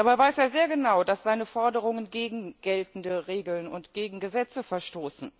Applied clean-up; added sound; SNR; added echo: none; none; none; none.